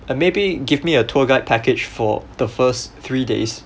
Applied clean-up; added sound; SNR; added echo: none; none; none; none.